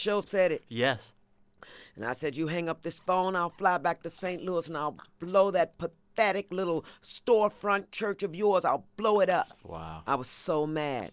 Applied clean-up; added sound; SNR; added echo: neural separator model SepFormer DNS4.